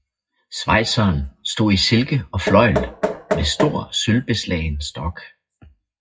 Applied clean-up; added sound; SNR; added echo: classical method WPE with log-MMSE.